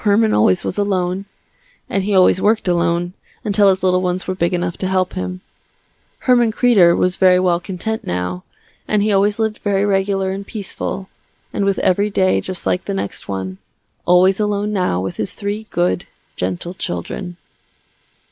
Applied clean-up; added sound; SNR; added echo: neural mask model Resemble Enhance denoiser.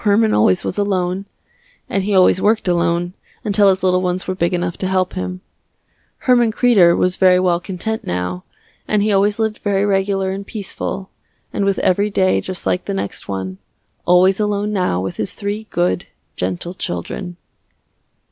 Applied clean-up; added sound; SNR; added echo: none; none; none; none.